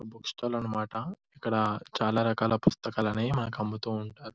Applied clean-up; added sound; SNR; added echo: none; none; none; none.